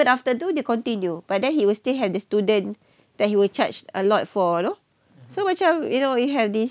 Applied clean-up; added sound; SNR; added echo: none; none; none; none.